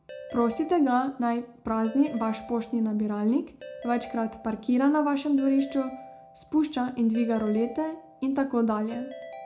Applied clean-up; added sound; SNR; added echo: none; Ringtone / Keyboard (musical); 17 dB; reverberation time 0.3 s.